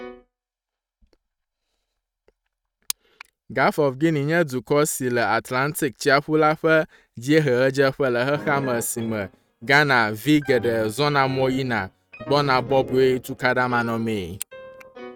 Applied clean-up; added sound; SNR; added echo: neural mask model RNNoise.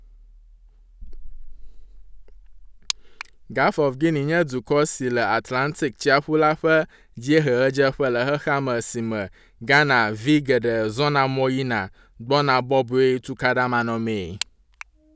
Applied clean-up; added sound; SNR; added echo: none; none; none; none.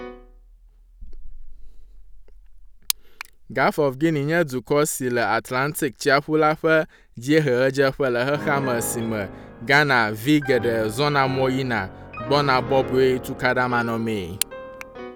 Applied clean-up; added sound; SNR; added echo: none; Piano; 15 dB; none.